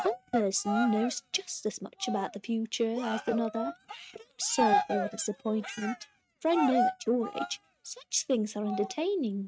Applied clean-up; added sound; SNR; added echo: neural mask model RNNoise.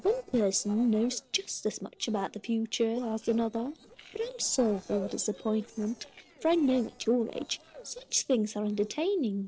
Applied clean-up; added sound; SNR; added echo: neural separator model SepFormer DNS4.